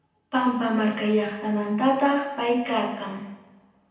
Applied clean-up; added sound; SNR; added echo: none; none; none; reverberation time 0.9 s.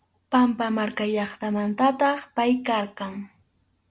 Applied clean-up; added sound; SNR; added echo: none; none; none; none.